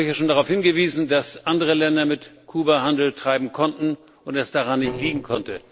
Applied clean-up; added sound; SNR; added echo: neural separator model SepFormer DNS4.